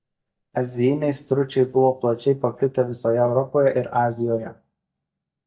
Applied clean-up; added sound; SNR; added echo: neural mask model DeepFilterNet 3.